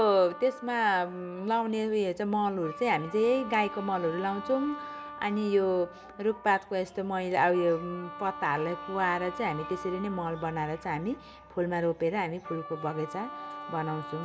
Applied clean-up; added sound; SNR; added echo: none; Wind instrument, woodwind instrument; 14 dB; reverberation time 0.5 s.